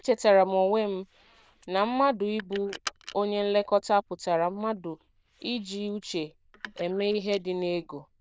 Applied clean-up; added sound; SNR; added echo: neural diffusion model UNIVERSE++.